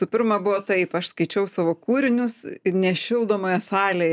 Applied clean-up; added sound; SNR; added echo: none; none; none; none.